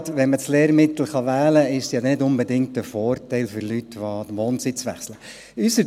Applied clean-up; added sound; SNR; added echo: none; none; none; none.